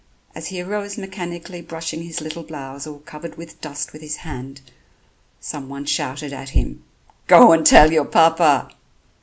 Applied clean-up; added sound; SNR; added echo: none; none; none; none.